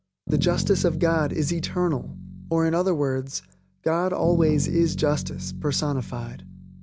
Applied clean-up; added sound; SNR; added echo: none; Bass guitar; 6 dB; none.